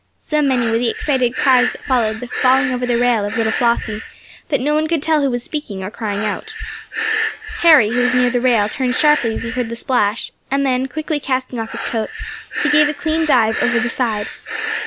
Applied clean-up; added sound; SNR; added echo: none; Breathing; 7 dB; none.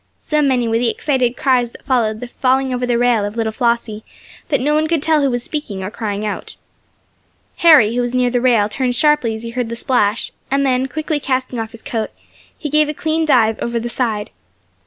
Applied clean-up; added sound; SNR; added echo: none; none; none; none.